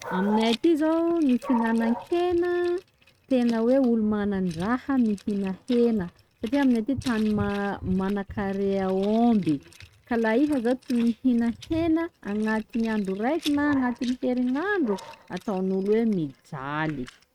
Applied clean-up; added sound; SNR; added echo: neural mask model RNNoise.